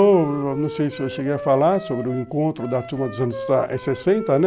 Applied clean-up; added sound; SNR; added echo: none; Wind instrument, woodwind instrument; 13 dB; none.